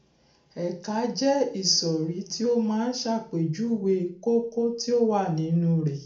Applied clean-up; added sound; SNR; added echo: none; none; none; reverberation time 0.4 s.